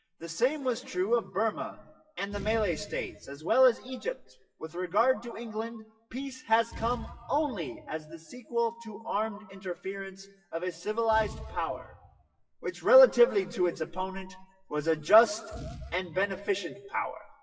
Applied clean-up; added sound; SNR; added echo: classical method WPE with log-MMSE.